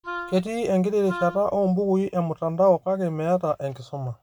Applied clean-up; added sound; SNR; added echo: none; Wind instrument, woodwind instrument; 14 dB; none.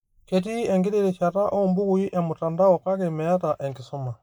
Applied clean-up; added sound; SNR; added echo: neural mask model Resemble Enhance denoiser.